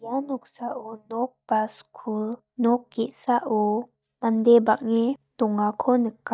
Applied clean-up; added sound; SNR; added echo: neural mask model DeepFilterNet 3.